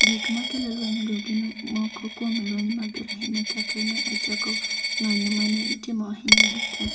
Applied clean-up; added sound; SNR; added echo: none; Coin (dropping); -2 dB; reverberation time 1.9 s.